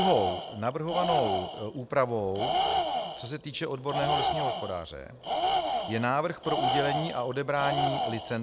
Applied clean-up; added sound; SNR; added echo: none; Tools; 0 dB; none.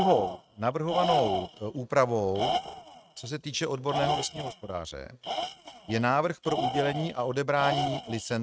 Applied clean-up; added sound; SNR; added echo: neural mask model RNNoise.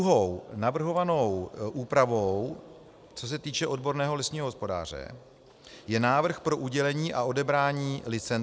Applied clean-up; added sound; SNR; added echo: none; none; none; none.